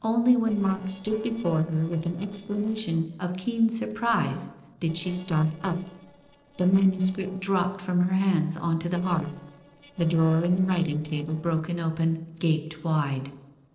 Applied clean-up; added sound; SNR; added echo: neural separator model SepFormer DNS4.